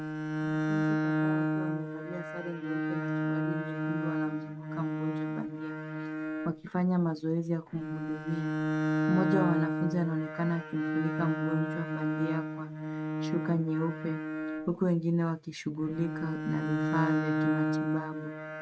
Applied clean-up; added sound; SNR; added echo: neural mask model RNNoise.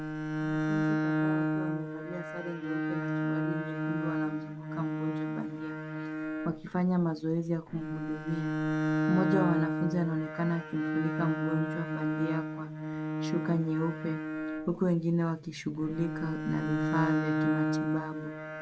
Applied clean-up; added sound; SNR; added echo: none; Bowed string instrument; -1 dB; none.